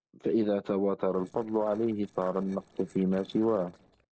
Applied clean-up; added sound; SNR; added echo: neural separator model SepFormer DNS4.